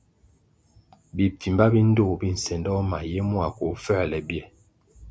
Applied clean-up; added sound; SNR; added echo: none; none; none; none.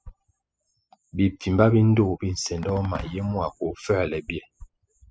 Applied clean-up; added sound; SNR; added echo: classical method spectral subtraction.